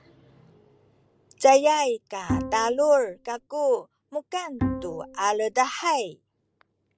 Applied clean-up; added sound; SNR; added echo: none; Bowed string instrument; 7 dB; none.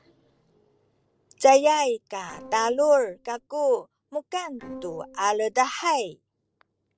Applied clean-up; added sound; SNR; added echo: neural separator model SepFormer DNS4.